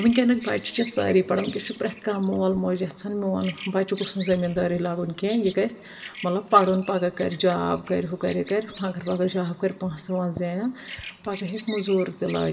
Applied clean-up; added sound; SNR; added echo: none; Bird vocalization, bird call, bird song; 12 dB; reverberation time 1.2 s.